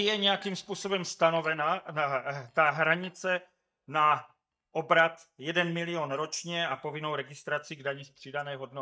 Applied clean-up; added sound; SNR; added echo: neural mask model DeepFilterNet 3.